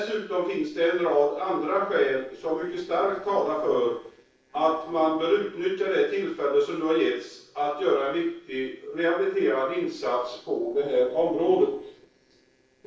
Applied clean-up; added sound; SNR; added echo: neural separator model SepFormer DNS4.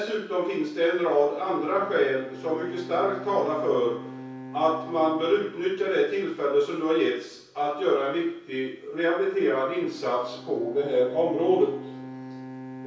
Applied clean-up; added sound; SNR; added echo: none; Bowed string instrument; 17 dB; reverberation time 0.6 s.